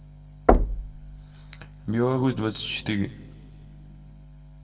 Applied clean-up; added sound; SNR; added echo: none; Knock; -4 dB; reverberation time 1.6 s.